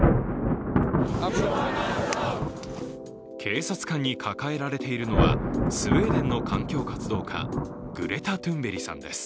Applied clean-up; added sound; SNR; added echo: none; Thunder; -2 dB; none.